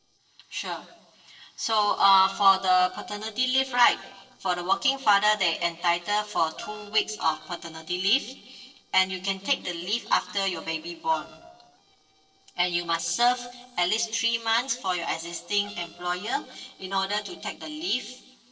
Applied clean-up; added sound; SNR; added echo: neural separator model SepFormer DNS4.